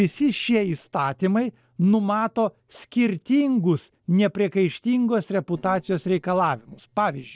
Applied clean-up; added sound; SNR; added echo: neural separator model SepFormer DNS4.